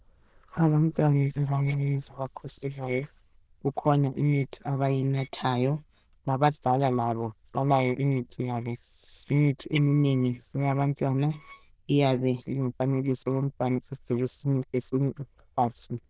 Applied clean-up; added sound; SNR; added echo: neural diffusion model UNIVERSE++.